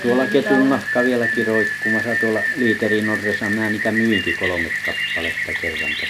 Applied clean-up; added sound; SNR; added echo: none; Rain; 2 dB; none.